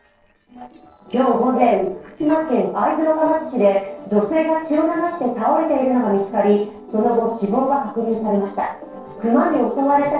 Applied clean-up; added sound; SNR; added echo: neural separator model SepFormer DNS4.